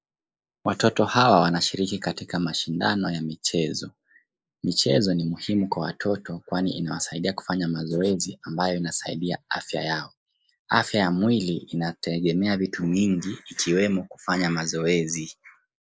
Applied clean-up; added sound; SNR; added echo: neural mask model Resemble Enhance denoiser.